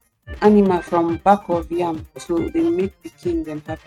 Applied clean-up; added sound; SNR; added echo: neural mask model RNNoise.